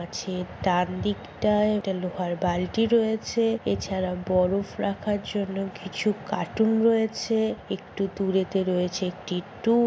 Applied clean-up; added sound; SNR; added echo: none; none; none; none.